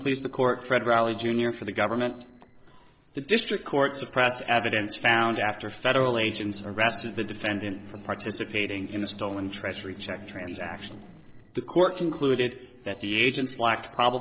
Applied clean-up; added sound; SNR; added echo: neural separator model SepFormer DNS4.